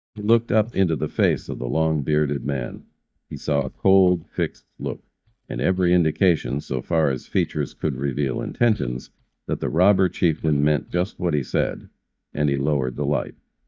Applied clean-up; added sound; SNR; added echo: neural mask model DeepFilterNet 3.